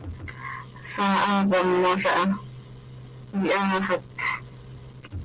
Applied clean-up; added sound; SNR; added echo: none; none; none; none.